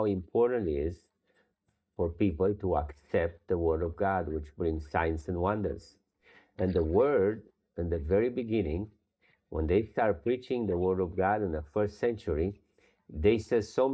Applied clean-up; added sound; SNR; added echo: neural mask model DeepFilterNet 3.